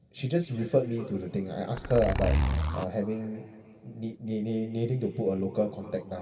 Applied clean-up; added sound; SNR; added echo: none; Zipper (clothing); -1 dB; reverberation time 2.9 s.